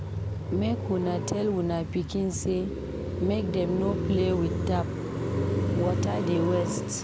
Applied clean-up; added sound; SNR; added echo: none; Car passing by; 1 dB; none.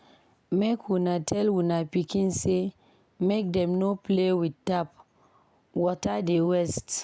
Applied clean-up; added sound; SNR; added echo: none; none; none; none.